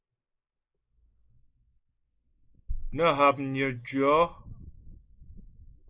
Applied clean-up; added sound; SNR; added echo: neural mask model Resemble Enhance denoiser.